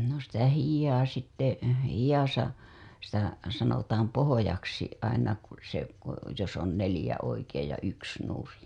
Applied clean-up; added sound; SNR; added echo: none; none; none; none.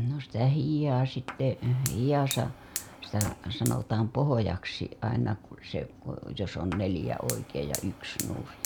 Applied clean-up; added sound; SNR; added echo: none; Fire; 13 dB; none.